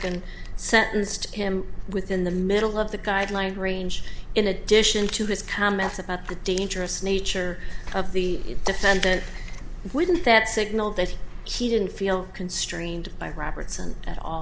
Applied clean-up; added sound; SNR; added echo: none; none; none; none.